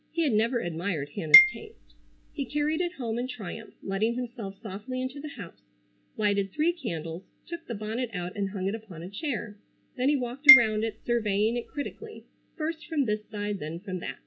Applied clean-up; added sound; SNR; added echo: none; Marimba, xylophone; -4 dB; none.